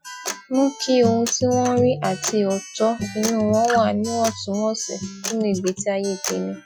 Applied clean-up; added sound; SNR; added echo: classical method Wiener filter.